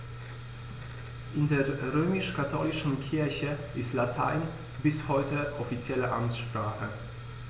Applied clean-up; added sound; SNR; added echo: none; none; none; none.